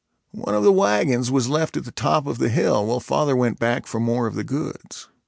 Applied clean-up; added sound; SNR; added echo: none; none; none; none.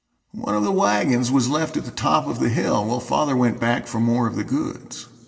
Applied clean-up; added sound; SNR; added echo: none; none; none; reverberation time 2.4 s.